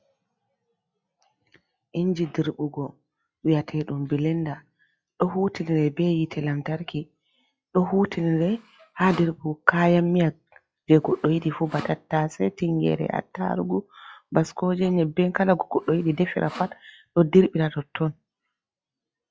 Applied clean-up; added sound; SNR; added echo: classical method log-MMSE.